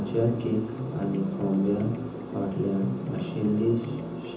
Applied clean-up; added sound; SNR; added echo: none; Electric guitar; 11 dB; reverberation time 0.6 s.